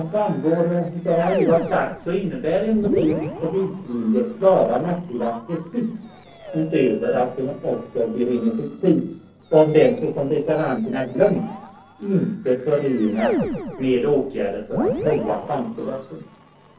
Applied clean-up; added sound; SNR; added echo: neural separator model SepFormer DNS4.